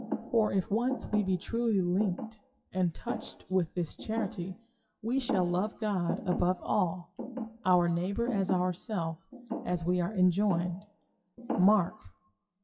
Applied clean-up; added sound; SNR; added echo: classical method WPE with log-MMSE.